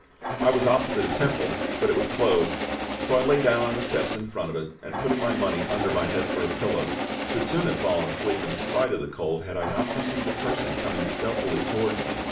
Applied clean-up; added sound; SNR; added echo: none; Engine starting; 2 dB; reverberation time 0.4 s.